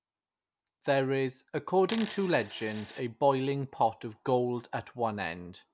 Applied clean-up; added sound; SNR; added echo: none; Coin (dropping); 9 dB; none.